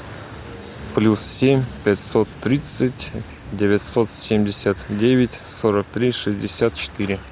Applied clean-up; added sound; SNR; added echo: none; none; none; none.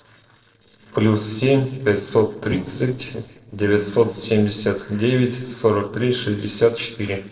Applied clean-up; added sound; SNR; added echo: neural separator model SepFormer DNS4.